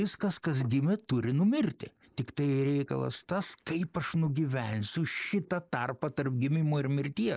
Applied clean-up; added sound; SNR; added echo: neural mask model Resemble Enhance denoiser.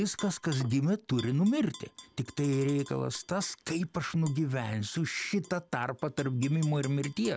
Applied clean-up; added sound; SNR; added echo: none; Tap / Glass; 20 dB; none.